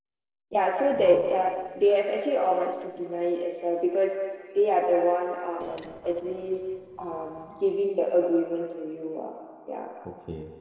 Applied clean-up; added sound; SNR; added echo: neural separator model SepFormer DNS4.